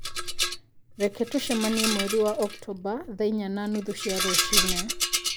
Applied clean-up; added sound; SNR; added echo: none; Rattle; 0 dB; none.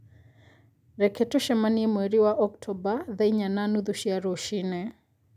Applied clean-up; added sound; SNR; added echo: none; none; none; none.